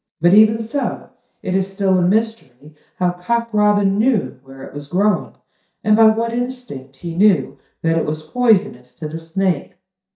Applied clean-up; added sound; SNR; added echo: neural mask model DeepFilterNet 3.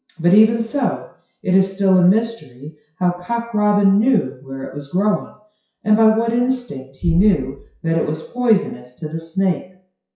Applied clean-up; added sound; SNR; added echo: classical method WPE with log-MMSE.